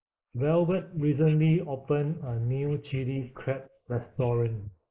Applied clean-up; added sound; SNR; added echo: neural mask model Resemble Enhance denoiser.